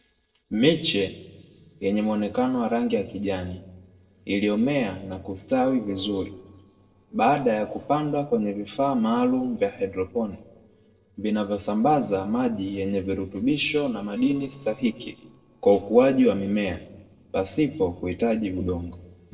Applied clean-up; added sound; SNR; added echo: neural separator model SepFormer DNS4.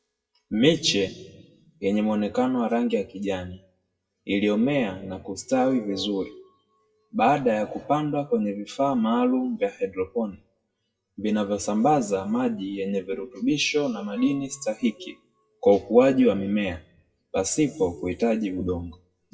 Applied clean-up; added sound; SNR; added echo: classical method WPE with log-MMSE.